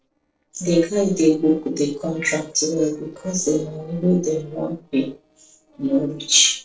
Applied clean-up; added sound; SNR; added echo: neural separator model SepFormer DNS4.